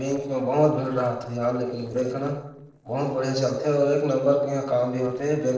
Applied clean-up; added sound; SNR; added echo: neural separator model SepFormer DNS4.